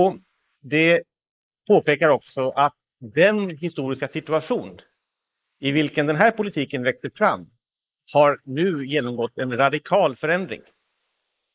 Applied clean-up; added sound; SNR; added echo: neural mask model Resemble Enhance denoiser.